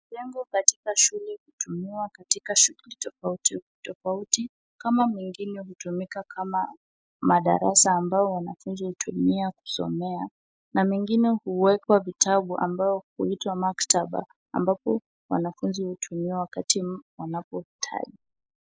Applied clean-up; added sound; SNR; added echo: neural mask model Resemble Enhance denoiser.